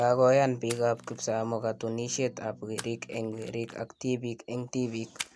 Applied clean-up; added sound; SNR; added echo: none; Electric guitar / Strum + Splash, splatter; 17 dB; none.